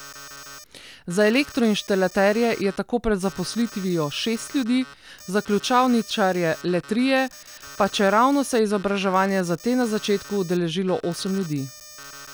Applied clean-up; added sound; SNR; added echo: none; Alarm; 19 dB; none.